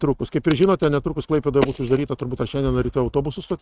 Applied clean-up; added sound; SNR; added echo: neural mask model RNNoise.